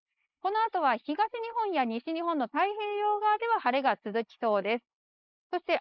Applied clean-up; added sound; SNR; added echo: neural mask model Resemble Enhance denoiser.